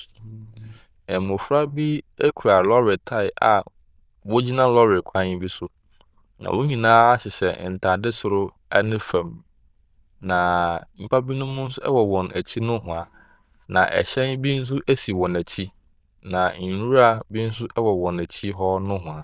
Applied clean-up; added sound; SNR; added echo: neural diffusion model UNIVERSE++.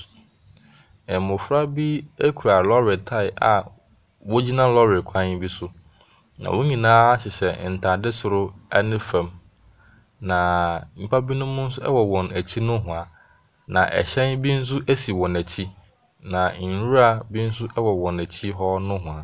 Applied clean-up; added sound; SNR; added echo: none; none; none; none.